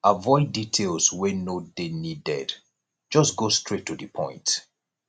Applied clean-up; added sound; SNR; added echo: none; none; none; none.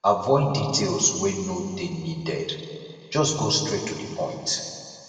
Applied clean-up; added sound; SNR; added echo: none; none; none; reverberation time 2.3 s.